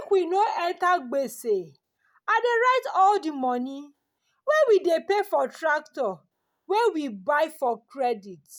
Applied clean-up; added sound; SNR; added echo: none; none; none; none.